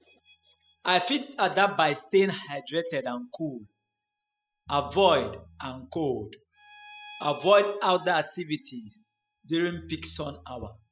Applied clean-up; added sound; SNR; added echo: classical method spectral subtraction.